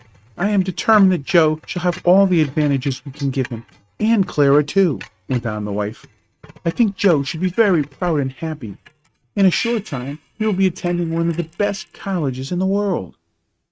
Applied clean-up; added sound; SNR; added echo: neural mask model RNNoise.